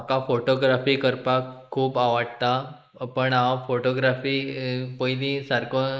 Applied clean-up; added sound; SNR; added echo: neural mask model Resemble Enhance denoiser.